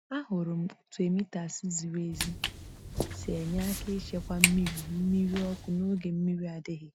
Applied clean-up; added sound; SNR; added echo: none; Walk, footsteps; 3 dB; none.